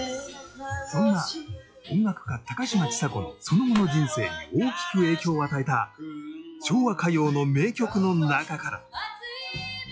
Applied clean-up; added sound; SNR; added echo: classical method log-MMSE.